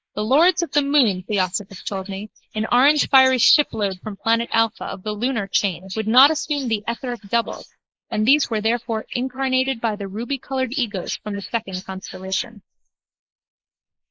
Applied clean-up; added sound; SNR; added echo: neural mask model Resemble Enhance denoiser.